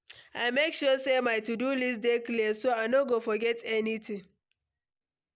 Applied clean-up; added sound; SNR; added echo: none; none; none; none.